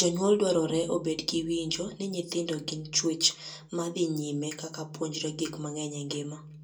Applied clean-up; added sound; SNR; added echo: none; none; none; reverberation time 0.2 s.